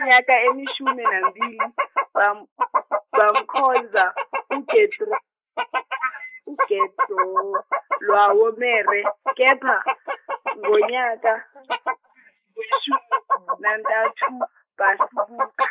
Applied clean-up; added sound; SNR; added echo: neural mask model Resemble Enhance denoiser.